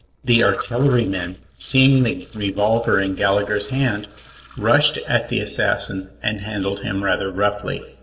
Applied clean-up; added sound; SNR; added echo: neural separator model SepFormer DNS4.